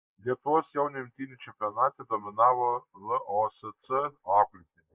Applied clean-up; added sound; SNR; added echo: neural mask model Resemble Enhance denoiser.